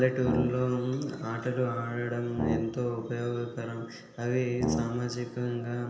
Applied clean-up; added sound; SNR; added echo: none; Brass instrument; 5 dB; reverberation time 0.8 s.